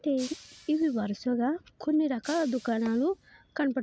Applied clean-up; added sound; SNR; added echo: none; Shatter; 20 dB; none.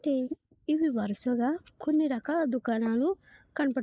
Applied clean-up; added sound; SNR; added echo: neural mask model Resemble Enhance denoiser.